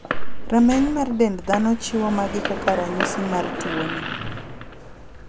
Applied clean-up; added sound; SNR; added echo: none; Sliding door + Fireworks; 8 dB; none.